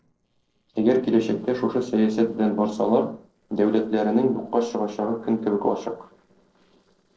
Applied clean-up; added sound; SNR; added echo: neural separator model SepFormer DNS4.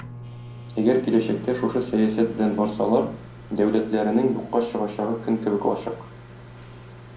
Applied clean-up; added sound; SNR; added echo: none; Microwave oven; 16 dB; reverberation time 0.6 s.